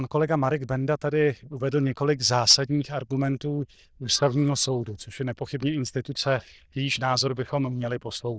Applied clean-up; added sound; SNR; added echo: neural diffusion model UNIVERSE++.